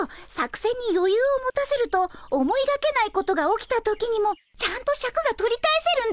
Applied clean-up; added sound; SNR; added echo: none; none; none; none.